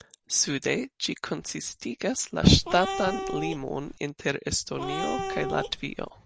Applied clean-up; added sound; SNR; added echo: none; Cat; 5 dB; none.